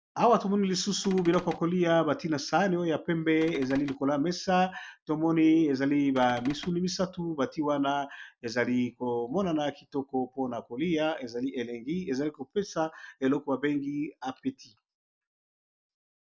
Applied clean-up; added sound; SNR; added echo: none; Cupboard open or close / Door; 15 dB; none.